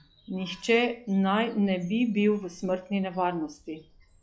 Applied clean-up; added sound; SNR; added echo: classical method log-MMSE.